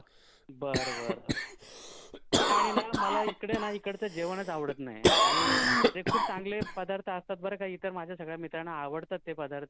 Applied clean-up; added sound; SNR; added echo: none; Cough; -5 dB; none.